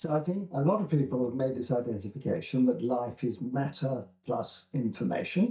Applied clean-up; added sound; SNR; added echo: neural mask model DeepFilterNet 3.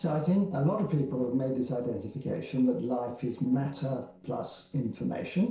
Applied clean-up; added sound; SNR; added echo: neural separator model SepFormer DNS4.